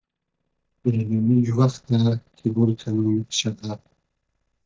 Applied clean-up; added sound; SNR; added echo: neural mask model DeepFilterNet 3.